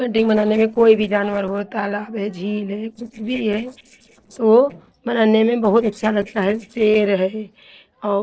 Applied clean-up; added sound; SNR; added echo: neural separator model SepFormer DNS4.